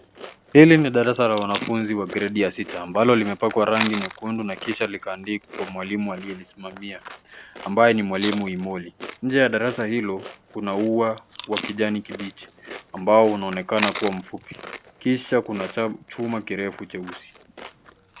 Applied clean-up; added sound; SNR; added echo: none; Chewing, mastication; 14 dB; none.